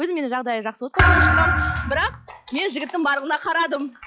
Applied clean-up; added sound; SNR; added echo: classical method log-MMSE.